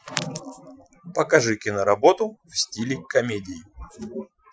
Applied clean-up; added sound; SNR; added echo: classical method Wiener filter.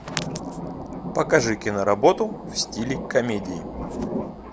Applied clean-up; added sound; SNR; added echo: none; Thunder; 8 dB; none.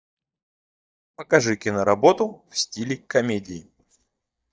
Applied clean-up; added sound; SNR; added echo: neural mask model DeepFilterNet 3.